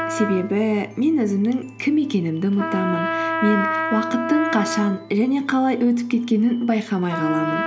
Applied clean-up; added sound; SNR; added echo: none; Trumpet; 7 dB; none.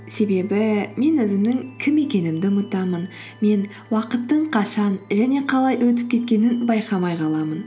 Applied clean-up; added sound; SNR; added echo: none; none; none; none.